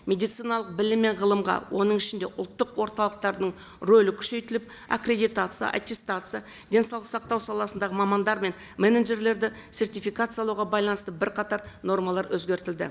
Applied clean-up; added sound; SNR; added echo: none; none; none; none.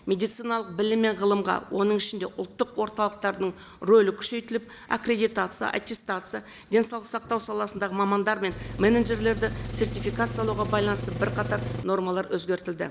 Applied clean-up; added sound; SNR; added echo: none; Engine; 6 dB; none.